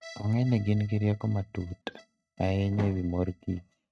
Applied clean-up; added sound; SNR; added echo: neural mask model RNNoise.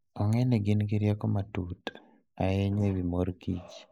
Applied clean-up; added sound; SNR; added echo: neural mask model Resemble Enhance denoiser.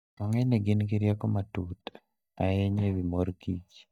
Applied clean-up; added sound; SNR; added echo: neural mask model DeepFilterNet 3.